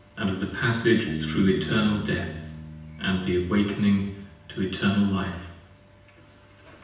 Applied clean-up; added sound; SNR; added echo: none; Bass guitar; 13 dB; reverberation time 0.9 s.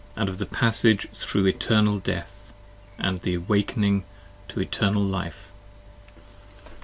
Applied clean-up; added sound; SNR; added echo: none; none; none; none.